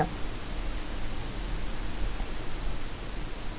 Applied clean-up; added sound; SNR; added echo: none; none; none; none.